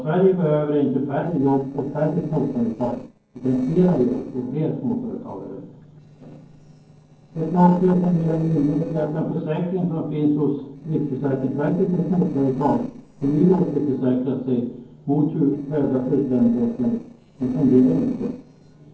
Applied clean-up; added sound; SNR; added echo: neural separator model SepFormer DNS4.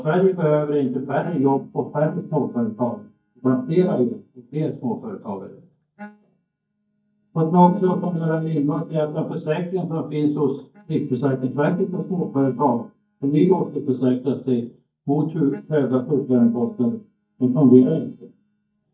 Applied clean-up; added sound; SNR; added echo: neural mask model DeepFilterNet 3.